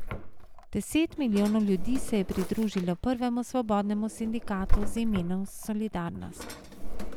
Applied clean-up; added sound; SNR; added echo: none; Drawer open or close; 2 dB; none.